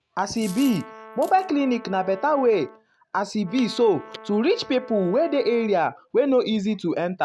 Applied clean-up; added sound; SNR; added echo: none; Coin (dropping) + Brass instrument; 19 dB; none.